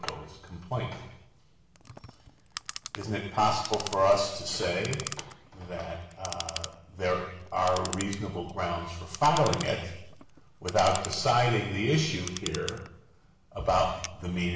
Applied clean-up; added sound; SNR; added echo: none; Clock; 13 dB; reverberation time 0.9 s.